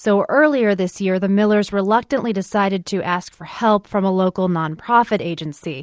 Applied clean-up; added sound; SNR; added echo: none; none; none; none.